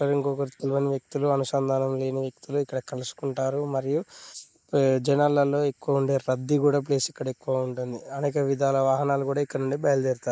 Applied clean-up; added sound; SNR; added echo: neural mask model Resemble Enhance denoiser.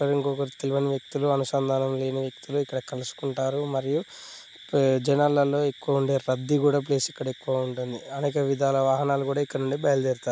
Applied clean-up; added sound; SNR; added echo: none; none; none; none.